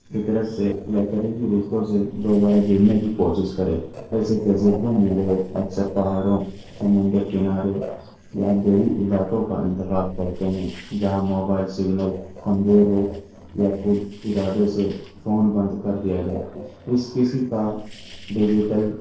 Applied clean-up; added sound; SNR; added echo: neural separator model SepFormer DNS4.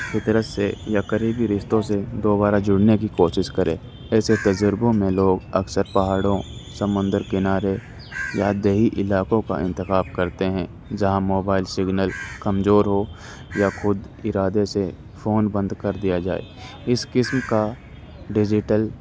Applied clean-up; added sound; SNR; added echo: none; none; none; none.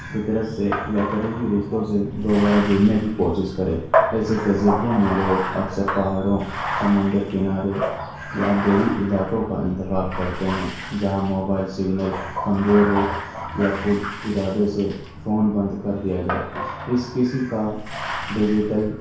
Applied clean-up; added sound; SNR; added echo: none; Bathtub (filling or washing); 8 dB; reverberation time 0.6 s.